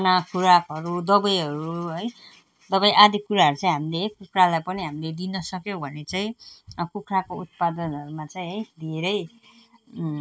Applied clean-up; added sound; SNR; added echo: none; none; none; none.